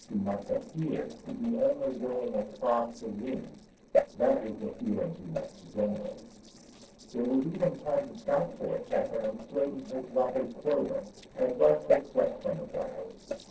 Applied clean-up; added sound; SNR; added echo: neural separator model SepFormer DNS4.